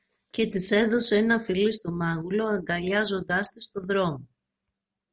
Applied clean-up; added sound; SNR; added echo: none; none; none; none.